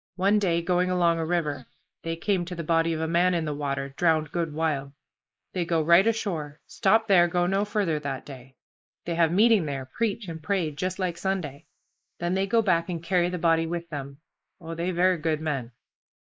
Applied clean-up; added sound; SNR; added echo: neural mask model Resemble Enhance denoiser.